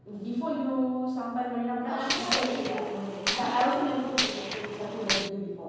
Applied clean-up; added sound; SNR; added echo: none; Gunshot, gunfire; 2 dB; reverberation time 1.2 s.